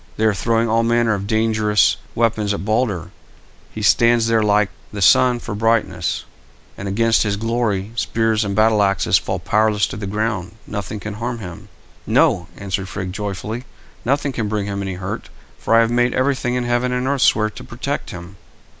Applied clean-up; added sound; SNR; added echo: none; none; none; none.